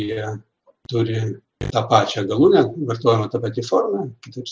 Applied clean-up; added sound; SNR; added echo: none; none; none; none.